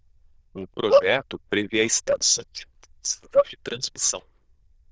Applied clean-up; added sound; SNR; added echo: neural diffusion model UNIVERSE++.